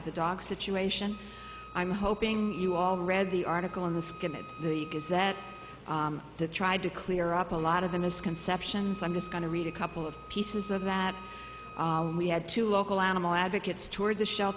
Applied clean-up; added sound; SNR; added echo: none; Wind instrument, woodwind instrument; 19 dB; none.